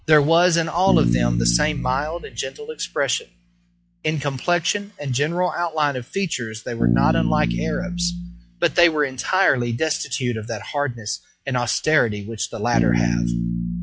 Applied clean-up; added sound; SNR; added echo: classical method log-MMSE.